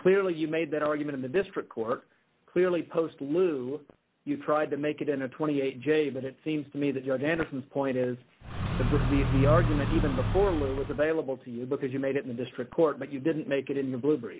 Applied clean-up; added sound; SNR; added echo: none; Car; -1 dB; none.